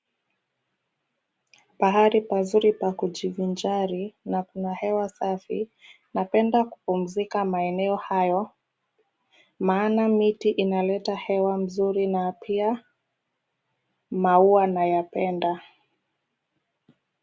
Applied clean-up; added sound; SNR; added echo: none; none; none; none.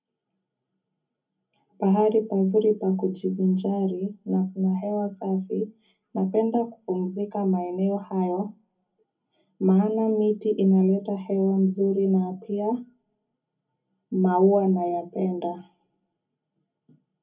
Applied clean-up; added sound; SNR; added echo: none; none; none; reverberation time 0.3 s.